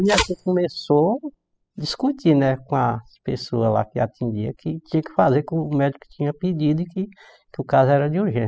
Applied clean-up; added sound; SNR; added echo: classical method spectral subtraction.